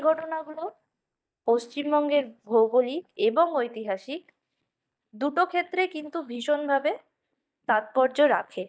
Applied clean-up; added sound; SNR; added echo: neural mask model DeepFilterNet 3.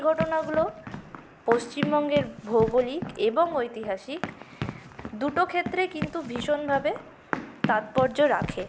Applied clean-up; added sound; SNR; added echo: none; Run; 9 dB; none.